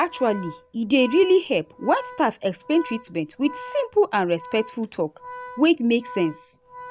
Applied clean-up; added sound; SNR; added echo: none; Organ; 17 dB; none.